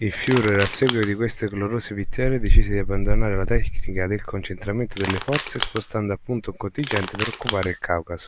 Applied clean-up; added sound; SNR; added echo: none; Crushing; 9 dB; none.